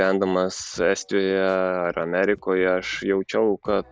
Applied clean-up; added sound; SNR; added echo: none; none; none; none.